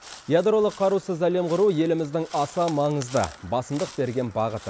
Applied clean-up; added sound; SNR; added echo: none; Crow; 20 dB; none.